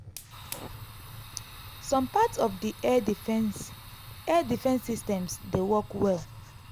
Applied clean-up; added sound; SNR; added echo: none; Fire; 14 dB; none.